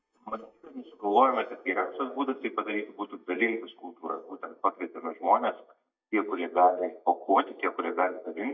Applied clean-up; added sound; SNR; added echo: neural mask model DeepFilterNet 3.